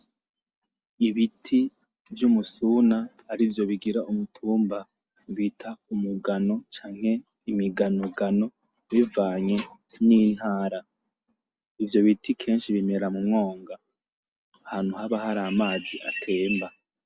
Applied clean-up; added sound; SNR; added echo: none; none; none; none.